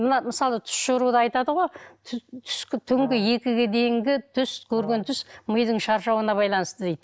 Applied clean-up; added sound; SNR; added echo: neural mask model DeepFilterNet 3.